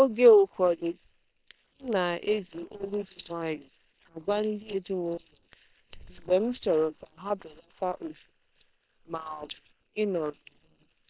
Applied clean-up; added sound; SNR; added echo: neural separator model SepFormer WHAM!.